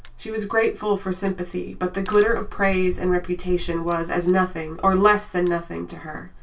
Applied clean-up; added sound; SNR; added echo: none; Crack; 12 dB; reverberation time 0.2 s.